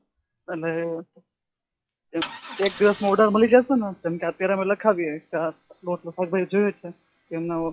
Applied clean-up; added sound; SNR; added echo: classical method log-MMSE.